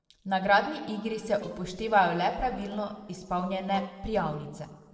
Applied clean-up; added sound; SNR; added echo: neural separator model SepFormer DNS4.